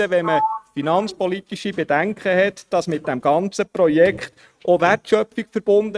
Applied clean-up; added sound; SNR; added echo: neural mask model RNNoise.